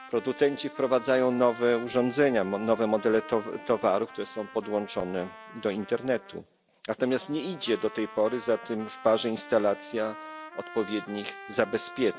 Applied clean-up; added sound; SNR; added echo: none; Trumpet; 16 dB; none.